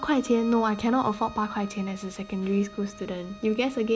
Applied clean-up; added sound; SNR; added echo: none; Bowed string instrument; 19 dB; none.